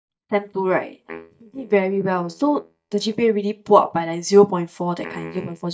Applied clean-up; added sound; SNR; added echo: neural mask model DeepFilterNet 3.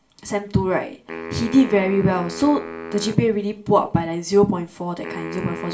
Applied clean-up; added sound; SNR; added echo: none; Wind instrument, woodwind instrument; 14 dB; reverberation time 0.3 s.